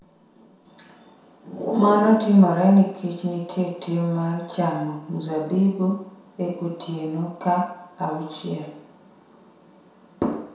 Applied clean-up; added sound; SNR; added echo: none; none; none; reverberation time 0.7 s.